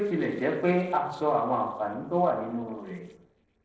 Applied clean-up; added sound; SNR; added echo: neural separator model SepFormer DNS4.